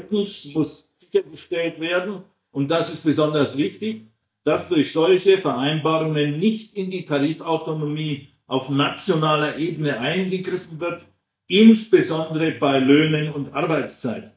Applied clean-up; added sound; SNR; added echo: neural mask model DeepFilterNet 3.